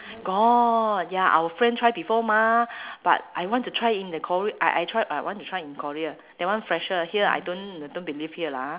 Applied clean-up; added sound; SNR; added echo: none; none; none; none.